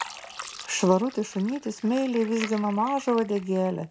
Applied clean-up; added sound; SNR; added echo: none; Fill (with liquid); 15 dB; none.